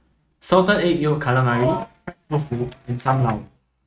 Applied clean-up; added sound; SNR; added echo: neural mask model RNNoise.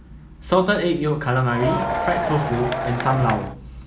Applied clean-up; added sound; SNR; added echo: none; Crowd; 3 dB; none.